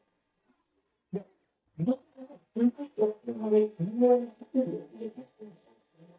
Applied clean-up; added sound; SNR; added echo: neural mask model DeepFilterNet 3.